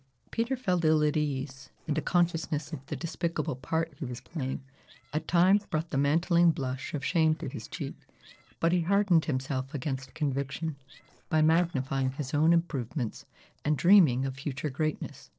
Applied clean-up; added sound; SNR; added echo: neural separator model SepFormer DNS4.